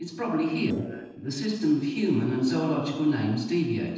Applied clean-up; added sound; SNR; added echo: neural separator model SepFormer DNS4.